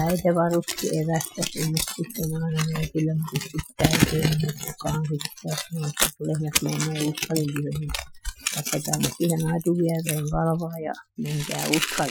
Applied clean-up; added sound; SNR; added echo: classical method Wiener filter.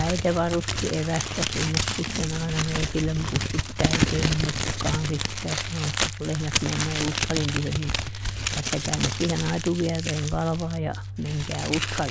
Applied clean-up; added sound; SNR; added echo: none; Crumpling, crinkling; 1 dB; none.